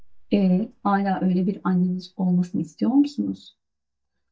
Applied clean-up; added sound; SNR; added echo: neural mask model DeepFilterNet 3.